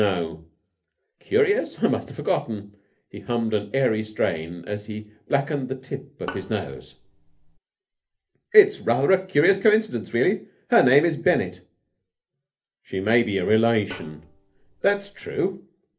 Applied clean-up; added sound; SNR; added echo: neural separator model SepFormer DNS4.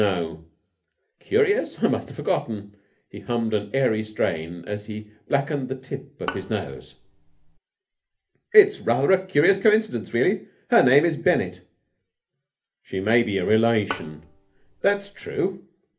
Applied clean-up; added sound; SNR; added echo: none; Bowed string instrument; 14 dB; reverberation time 0.3 s.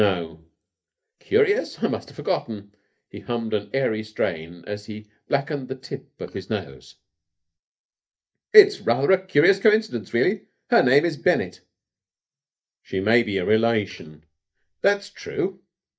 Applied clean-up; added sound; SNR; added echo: neural mask model DeepFilterNet 3.